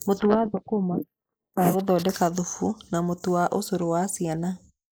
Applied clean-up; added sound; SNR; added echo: neural mask model Resemble Enhance denoiser.